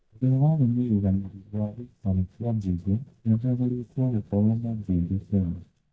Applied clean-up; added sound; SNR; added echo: neural mask model DeepFilterNet 3.